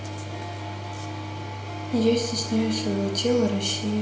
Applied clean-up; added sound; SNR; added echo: none; Harp; 12 dB; reverberation time 0.8 s.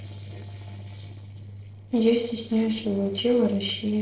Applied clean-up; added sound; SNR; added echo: neural separator model SepFormer DNS4.